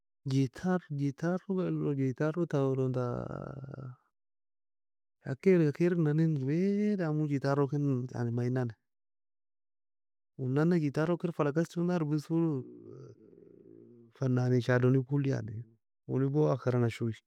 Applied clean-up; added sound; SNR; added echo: none; none; none; none.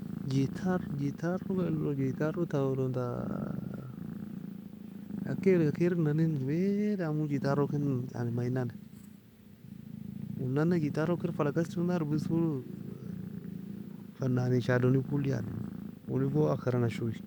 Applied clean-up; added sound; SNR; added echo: none; Purr; 8 dB; none.